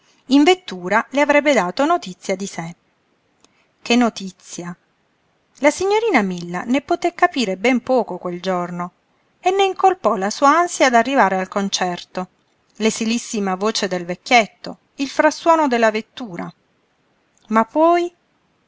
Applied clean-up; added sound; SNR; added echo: none; none; none; none.